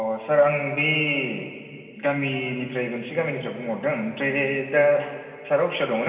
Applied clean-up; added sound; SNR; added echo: none; none; none; reverberation time 2.6 s.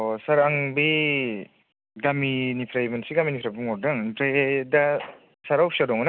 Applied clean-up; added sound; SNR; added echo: none; none; none; none.